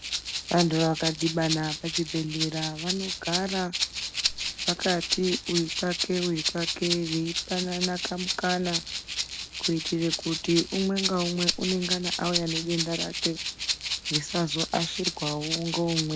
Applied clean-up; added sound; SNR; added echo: none; Rattle (instrument); 2 dB; none.